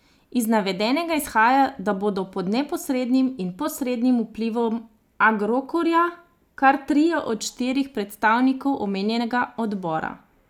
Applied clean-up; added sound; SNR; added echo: none; none; none; none.